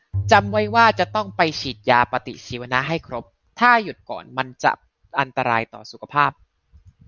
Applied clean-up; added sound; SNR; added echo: none; Bowed string instrument; 11 dB; none.